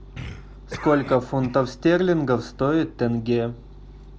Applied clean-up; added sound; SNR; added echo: none; Cough; 16 dB; none.